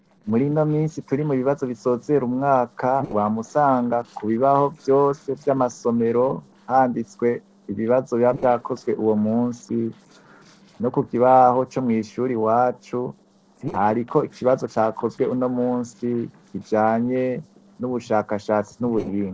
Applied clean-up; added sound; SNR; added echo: neural separator model SepFormer DNS4.